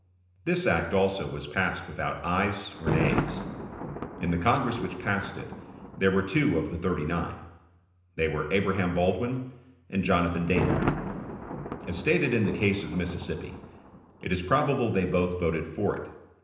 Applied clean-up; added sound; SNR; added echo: none; Thunder; 8 dB; reverberation time 0.9 s.